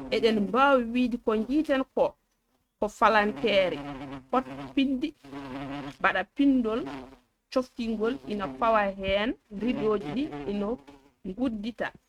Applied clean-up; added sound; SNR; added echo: neural mask model RNNoise.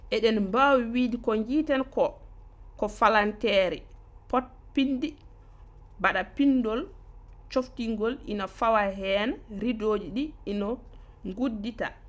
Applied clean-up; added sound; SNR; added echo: none; none; none; none.